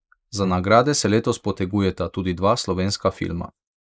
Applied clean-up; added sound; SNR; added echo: neural mask model Resemble Enhance denoiser.